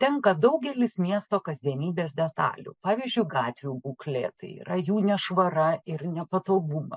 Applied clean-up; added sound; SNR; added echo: none; none; none; none.